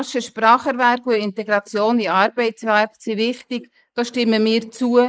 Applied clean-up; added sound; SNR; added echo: neural mask model Resemble Enhance denoiser.